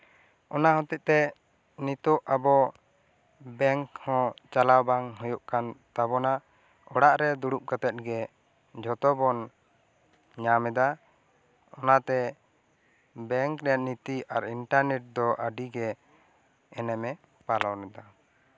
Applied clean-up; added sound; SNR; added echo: none; none; none; none.